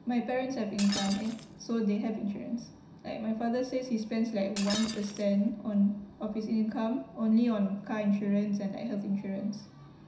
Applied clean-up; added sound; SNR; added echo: none; Shatter; 13 dB; reverberation time 0.7 s.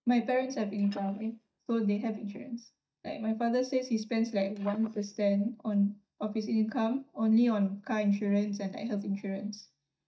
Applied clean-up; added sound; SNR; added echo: neural mask model DeepFilterNet 3.